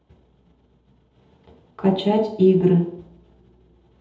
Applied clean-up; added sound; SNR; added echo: none; none; none; reverberation time 0.8 s.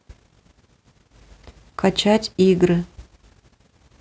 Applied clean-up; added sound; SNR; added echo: none; none; none; none.